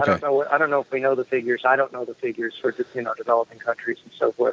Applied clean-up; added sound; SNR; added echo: none; none; none; none.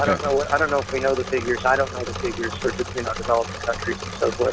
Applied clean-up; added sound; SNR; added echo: none; Engine / Mechanisms; 8 dB; none.